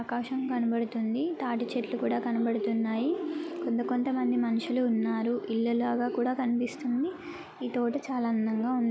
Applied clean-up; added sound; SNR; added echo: none; none; none; none.